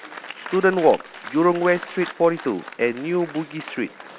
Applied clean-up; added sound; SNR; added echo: none; Applause; 16 dB; none.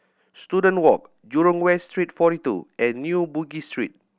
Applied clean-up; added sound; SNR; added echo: none; none; none; none.